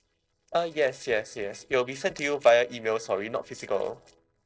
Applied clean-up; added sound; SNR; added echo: neural separator model SepFormer DNS4.